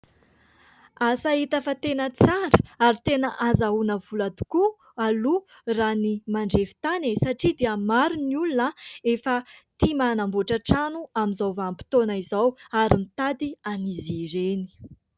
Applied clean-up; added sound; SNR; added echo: none; none; none; none.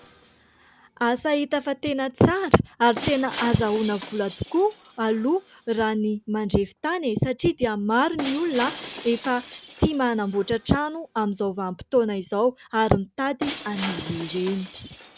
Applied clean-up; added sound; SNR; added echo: none; Shatter; 16 dB; none.